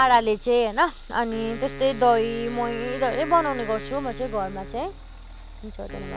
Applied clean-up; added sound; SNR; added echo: none; Motor vehicle (road) + Wind instrument, woodwind instrument; 12 dB; none.